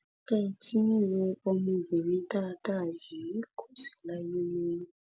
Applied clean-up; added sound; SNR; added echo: none; none; none; none.